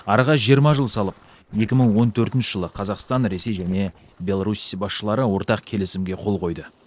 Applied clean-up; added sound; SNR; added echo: neural separator model SepFormer DNS4.